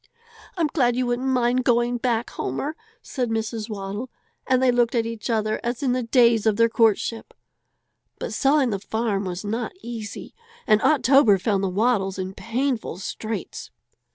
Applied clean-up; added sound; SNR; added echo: none; none; none; none.